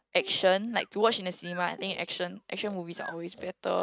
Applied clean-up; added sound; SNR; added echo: neural mask model RNNoise.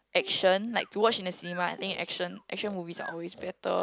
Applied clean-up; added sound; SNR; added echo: none; Bowed string instrument + Breathing; 18 dB; none.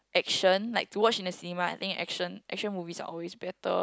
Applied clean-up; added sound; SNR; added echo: none; none; none; none.